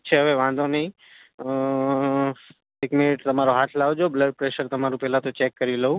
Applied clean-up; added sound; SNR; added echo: none; none; none; none.